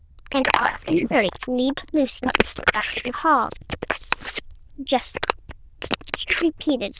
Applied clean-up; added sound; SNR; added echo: neural diffusion model UNIVERSE++.